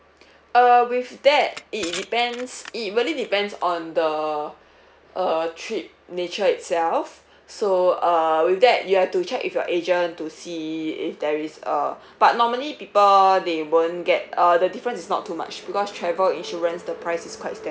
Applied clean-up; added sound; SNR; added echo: none; Crushing; 18 dB; none.